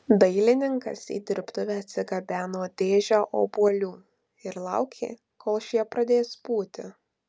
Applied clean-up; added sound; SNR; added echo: none; none; none; none.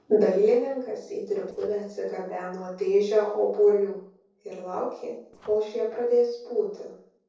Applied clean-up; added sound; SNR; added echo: neural separator model SepFormer DNS4.